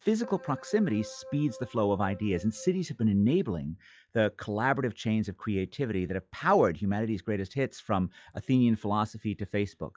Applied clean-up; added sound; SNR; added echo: classical method log-MMSE.